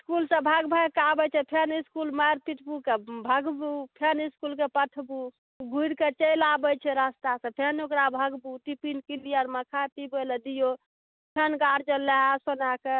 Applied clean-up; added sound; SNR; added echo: none; none; none; none.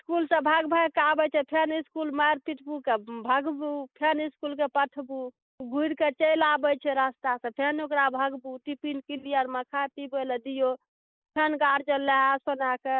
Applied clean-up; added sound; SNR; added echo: neural mask model Resemble Enhance denoiser.